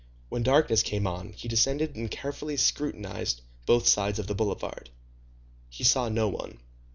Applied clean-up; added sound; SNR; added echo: none; none; none; none.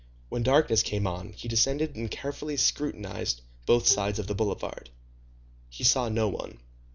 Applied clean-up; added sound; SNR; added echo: none; Bowed string instrument; 18 dB; none.